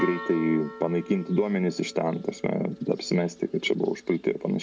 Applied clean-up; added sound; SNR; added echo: none; Church bell; 16 dB; none.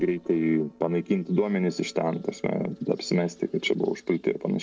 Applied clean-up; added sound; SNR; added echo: neural separator model SepFormer DNS4.